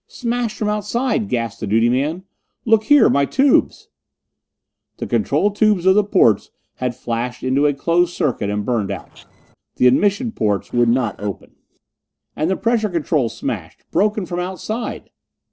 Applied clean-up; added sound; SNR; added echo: neural separator model SepFormer DNS4.